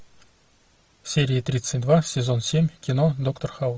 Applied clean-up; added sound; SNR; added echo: none; none; none; none.